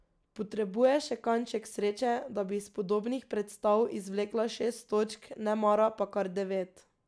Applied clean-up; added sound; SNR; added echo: none; none; none; none.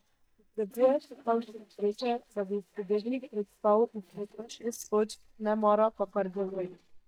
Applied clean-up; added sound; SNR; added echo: neural mask model DeepFilterNet 3.